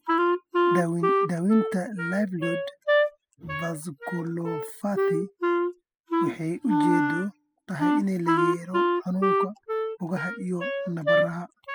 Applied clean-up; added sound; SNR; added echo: classical method spectral subtraction.